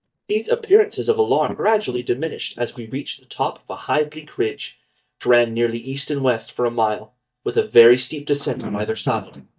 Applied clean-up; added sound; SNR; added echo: neural mask model DeepFilterNet 3.